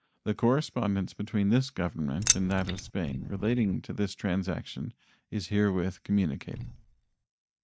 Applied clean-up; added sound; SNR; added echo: neural mask model DeepFilterNet 3.